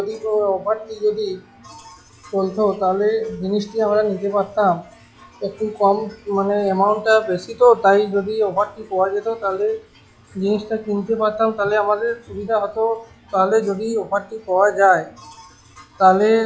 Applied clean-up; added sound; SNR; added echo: classical method log-MMSE.